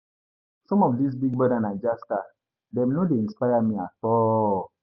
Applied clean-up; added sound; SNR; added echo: none; none; none; none.